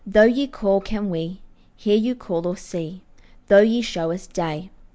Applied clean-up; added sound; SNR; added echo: none; none; none; none.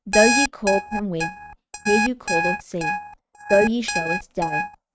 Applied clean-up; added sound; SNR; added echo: neural mask model RNNoise.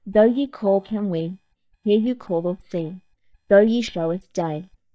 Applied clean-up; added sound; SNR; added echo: neural mask model DeepFilterNet 3.